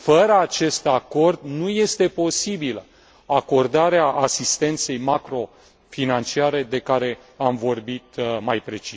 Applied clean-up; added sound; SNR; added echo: none; none; none; none.